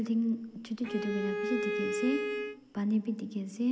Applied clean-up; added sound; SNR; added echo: none; Bowed string instrument; 2 dB; none.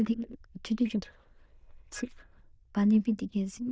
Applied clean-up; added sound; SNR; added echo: neural diffusion model UNIVERSE++.